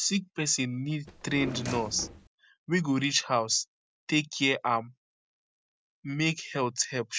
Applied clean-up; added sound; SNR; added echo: none; Drawer open or close; 8 dB; none.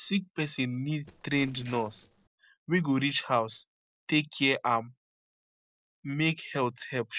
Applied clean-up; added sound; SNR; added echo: neural separator model SepFormer DNS4.